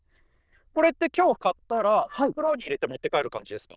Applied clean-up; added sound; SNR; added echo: neural diffusion model UNIVERSE++.